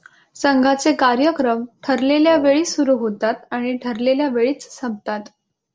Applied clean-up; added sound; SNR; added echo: neural separator model SepFormer DNS4.